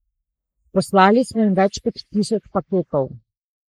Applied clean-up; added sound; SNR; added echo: neural mask model Resemble Enhance denoiser.